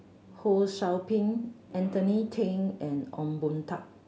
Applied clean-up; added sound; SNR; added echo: none; none; none; none.